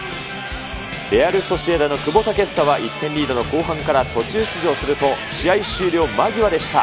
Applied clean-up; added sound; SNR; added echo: none; none; none; none.